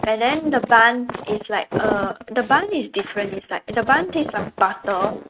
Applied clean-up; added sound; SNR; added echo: neural mask model RNNoise.